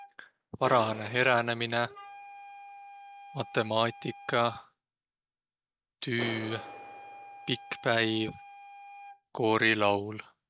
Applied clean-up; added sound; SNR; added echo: none; Clapping + Wind instrument, woodwind instrument; 16 dB; none.